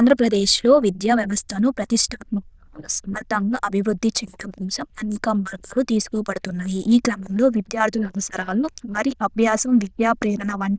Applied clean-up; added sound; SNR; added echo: neural diffusion model UNIVERSE++.